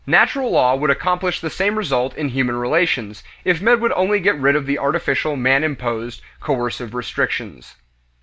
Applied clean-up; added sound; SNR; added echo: none; none; none; none.